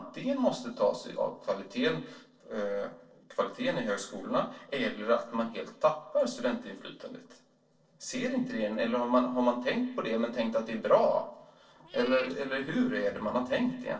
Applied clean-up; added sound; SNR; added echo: neural separator model SepFormer DNS4.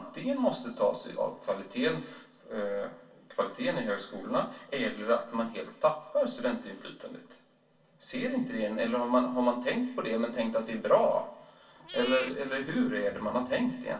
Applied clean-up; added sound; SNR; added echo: none; Meow / Purr; 14 dB; reverberation time 0.2 s.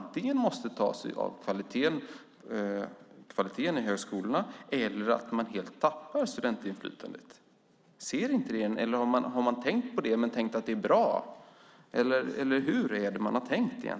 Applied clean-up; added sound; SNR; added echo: none; none; none; none.